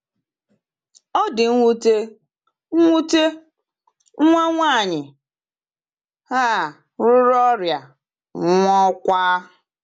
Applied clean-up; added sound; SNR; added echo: none; none; none; none.